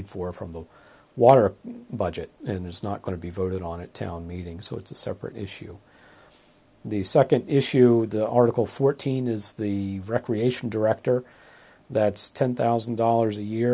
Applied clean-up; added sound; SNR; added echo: none; none; none; none.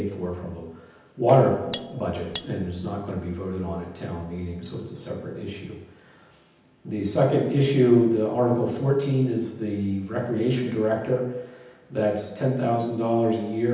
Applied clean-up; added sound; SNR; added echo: none; Cutlery, silverware; 15 dB; reverberation time 0.9 s.